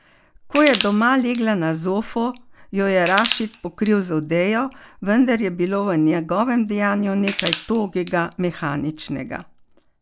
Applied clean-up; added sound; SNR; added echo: none; Crushing; 10 dB; none.